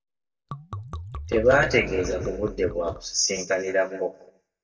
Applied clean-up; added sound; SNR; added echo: neural mask model DeepFilterNet 3.